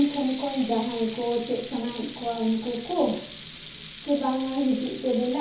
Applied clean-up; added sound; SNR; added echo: none; Sink (filling or washing) / Water tap, faucet; 15 dB; reverberation time 0.7 s.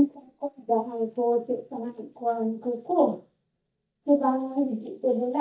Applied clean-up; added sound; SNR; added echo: neural mask model DeepFilterNet 3.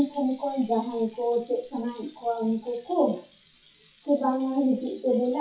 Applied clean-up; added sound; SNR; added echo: classical method WPE with log-MMSE.